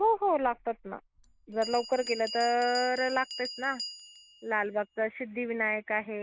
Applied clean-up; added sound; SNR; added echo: none; Bell; 14 dB; none.